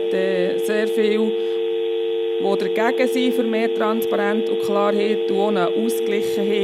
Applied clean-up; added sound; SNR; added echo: none; Telephone; -2 dB; none.